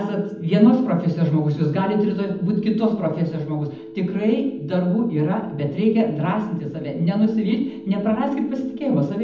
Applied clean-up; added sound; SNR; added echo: none; Telephone; 17 dB; reverberation time 0.8 s.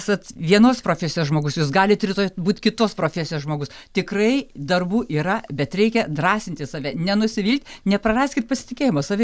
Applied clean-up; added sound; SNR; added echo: none; none; none; none.